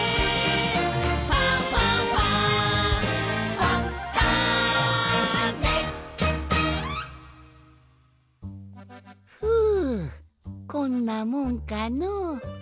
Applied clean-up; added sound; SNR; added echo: none; none; none; none.